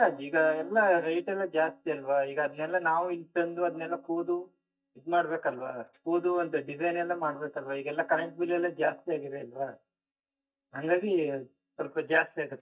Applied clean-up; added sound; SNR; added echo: neural mask model DeepFilterNet 3.